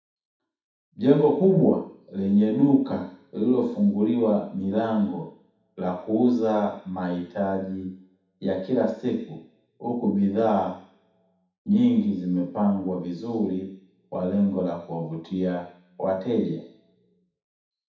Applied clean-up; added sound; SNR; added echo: none; none; none; reverberation time 0.7 s.